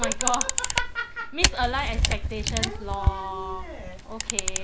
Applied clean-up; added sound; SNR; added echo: none; Camera; -4 dB; none.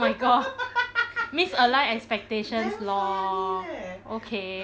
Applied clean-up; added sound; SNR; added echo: none; none; none; none.